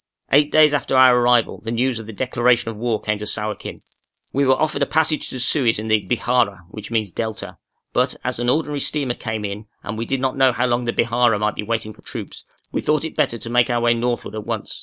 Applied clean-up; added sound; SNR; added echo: none; Chime; 7 dB; none.